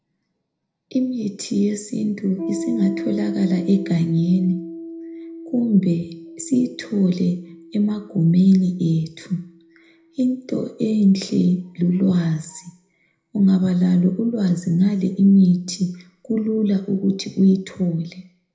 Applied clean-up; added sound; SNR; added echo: none; Piano; 16 dB; reverberation time 0.5 s.